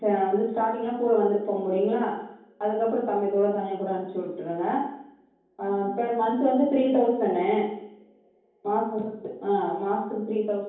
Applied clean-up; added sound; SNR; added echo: none; none; none; reverberation time 0.9 s.